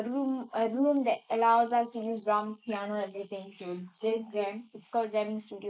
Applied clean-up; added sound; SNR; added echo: neural mask model Resemble Enhance denoiser.